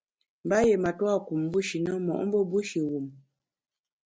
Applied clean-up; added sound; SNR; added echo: none; none; none; none.